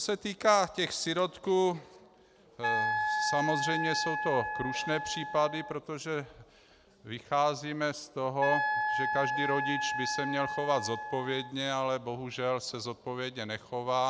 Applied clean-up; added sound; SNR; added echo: none; Wind instrument, woodwind instrument; 1 dB; none.